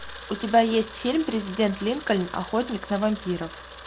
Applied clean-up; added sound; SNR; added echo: none; Camera; 11 dB; none.